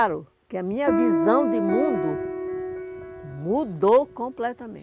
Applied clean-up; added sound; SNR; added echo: none; Piano; 2 dB; none.